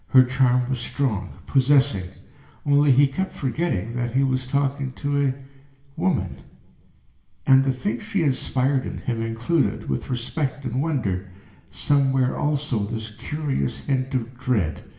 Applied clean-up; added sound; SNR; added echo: none; none; none; reverberation time 0.8 s.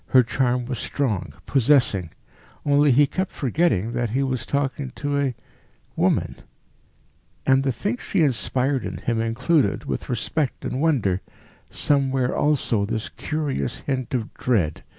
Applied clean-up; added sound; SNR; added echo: none; none; none; none.